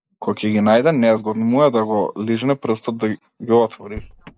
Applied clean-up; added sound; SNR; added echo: neural mask model Resemble Enhance denoiser.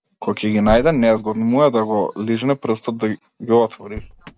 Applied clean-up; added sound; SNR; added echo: none; Motor vehicle (road); 18 dB; none.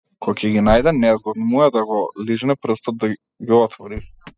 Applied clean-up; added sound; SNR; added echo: classical method spectral subtraction.